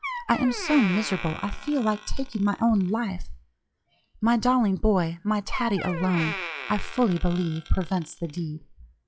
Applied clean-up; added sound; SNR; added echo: classical method log-MMSE.